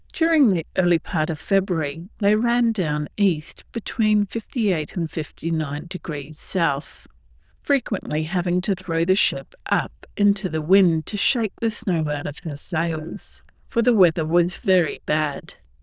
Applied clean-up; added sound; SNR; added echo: neural diffusion model UNIVERSE++.